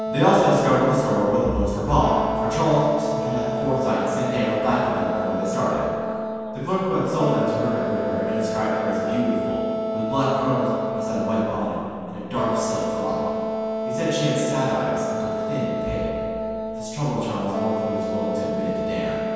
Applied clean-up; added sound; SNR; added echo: none; Wind instrument, woodwind instrument; 3 dB; reverberation time 2.1 s.